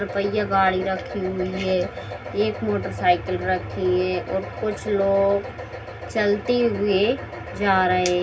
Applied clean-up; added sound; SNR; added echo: none; none; none; reverberation time 0.4 s.